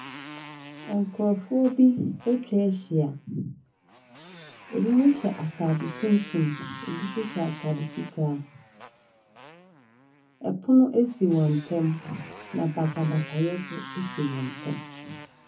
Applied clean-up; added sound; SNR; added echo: none; Motorcycle; 17 dB; reverberation time 0.3 s.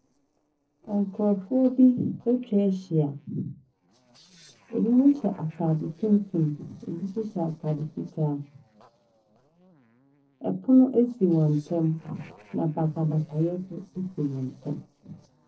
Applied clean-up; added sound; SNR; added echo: neural separator model SepFormer DNS4.